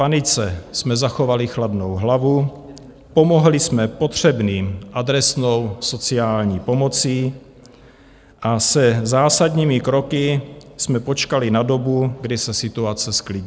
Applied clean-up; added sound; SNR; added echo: none; none; none; none.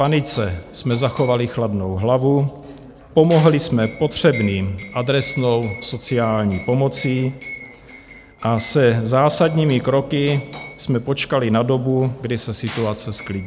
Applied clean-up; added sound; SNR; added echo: none; Liquid; 17 dB; none.